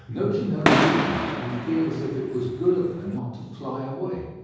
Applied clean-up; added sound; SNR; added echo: none; Fireworks; -1 dB; reverberation time 1.3 s.